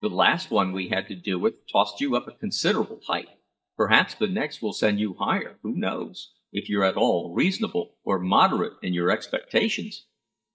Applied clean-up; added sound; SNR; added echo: neural mask model DeepFilterNet 3.